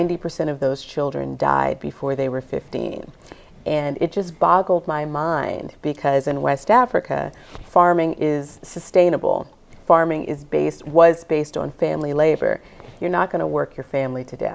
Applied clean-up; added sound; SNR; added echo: none; none; none; none.